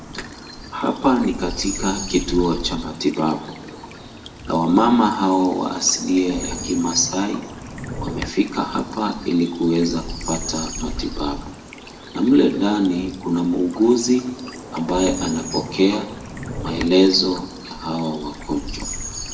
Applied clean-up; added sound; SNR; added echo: none; Stream / Bird vocalization, bird call, bird song; 11 dB; reverberation time 0.7 s.